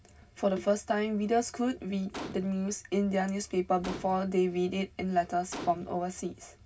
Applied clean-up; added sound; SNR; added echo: none; Gunshot, gunfire; 15 dB; reverberation time 0.4 s.